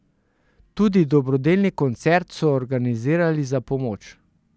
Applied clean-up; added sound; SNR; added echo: none; none; none; none.